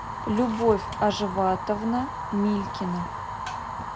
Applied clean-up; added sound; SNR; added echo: none; Fire; 6 dB; none.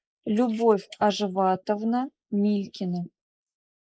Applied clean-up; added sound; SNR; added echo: neural mask model Resemble Enhance denoiser.